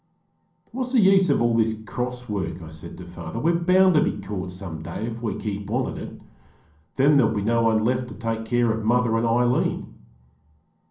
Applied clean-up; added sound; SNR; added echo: none; none; none; reverberation time 0.6 s.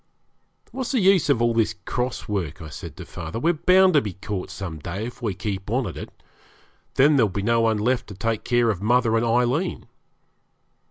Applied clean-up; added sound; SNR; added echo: none; none; none; none.